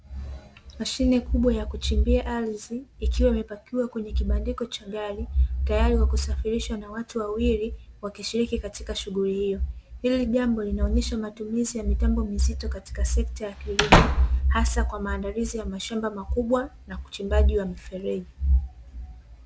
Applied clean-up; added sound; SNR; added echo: none; Slam / Wood; -1 dB; none.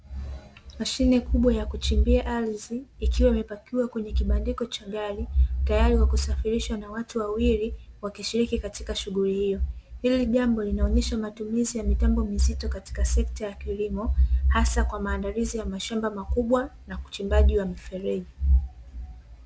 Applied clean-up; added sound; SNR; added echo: none; none; none; none.